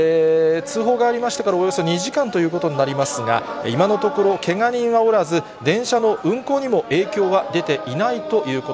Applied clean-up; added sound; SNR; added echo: none; none; none; none.